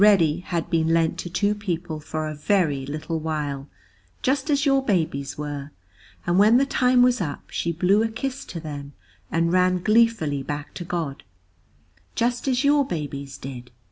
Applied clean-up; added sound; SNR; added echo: none; none; none; none.